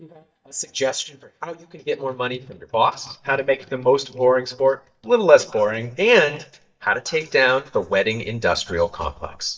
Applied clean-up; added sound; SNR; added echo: neural mask model DeepFilterNet 3.